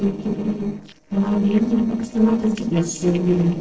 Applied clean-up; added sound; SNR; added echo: neural separator model SepFormer DNS4.